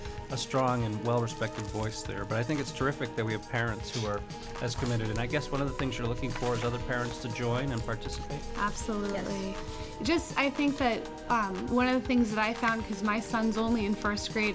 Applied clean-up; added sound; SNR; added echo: none; Piano / Organ; 10 dB; none.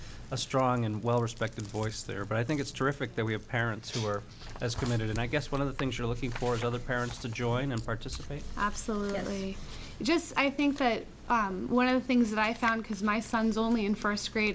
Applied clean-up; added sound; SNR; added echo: none; none; none; none.